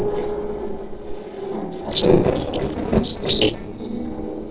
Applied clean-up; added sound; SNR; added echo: neural separator model SepFormer DNS4.